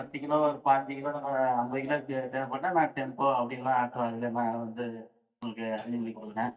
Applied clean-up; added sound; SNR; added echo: neural mask model DeepFilterNet 3.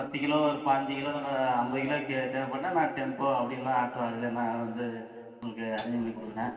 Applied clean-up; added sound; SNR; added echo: none; Hi-hat; 13 dB; reverberation time 2.4 s.